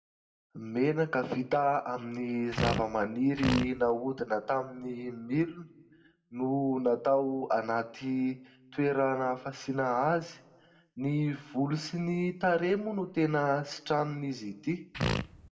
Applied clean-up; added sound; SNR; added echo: none; Fart; 1 dB; reverberation time 0.4 s.